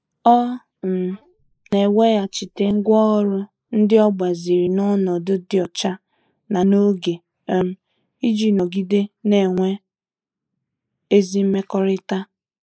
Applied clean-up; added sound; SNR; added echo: neural mask model Resemble Enhance denoiser.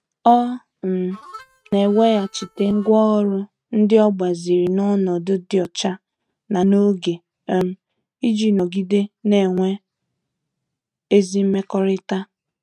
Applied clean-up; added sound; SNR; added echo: neural mask model RNNoise.